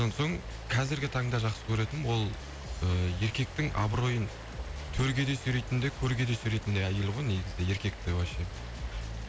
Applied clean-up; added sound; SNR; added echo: none; Rain; 16 dB; none.